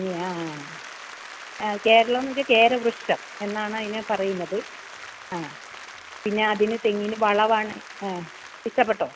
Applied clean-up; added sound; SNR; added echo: none; Applause; 15 dB; none.